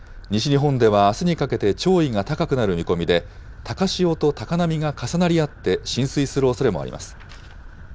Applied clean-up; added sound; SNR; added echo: none; none; none; none.